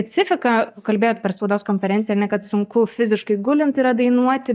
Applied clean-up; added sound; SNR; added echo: neural mask model DeepFilterNet 3.